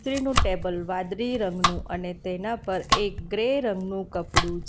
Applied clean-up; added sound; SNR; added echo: none; Domestic sounds, home sounds; 1 dB; none.